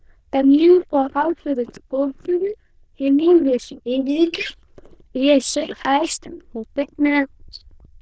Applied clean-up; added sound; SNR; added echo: neural diffusion model UNIVERSE++.